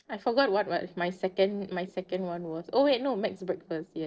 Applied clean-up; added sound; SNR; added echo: neural separator model SepFormer DNS4.